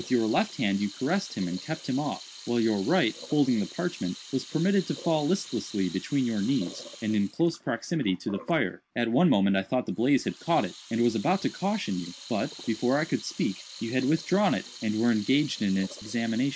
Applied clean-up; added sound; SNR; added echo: none; Sink (filling or washing) / Water tap, faucet; 17 dB; none.